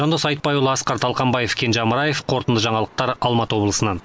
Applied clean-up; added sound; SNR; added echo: none; none; none; none.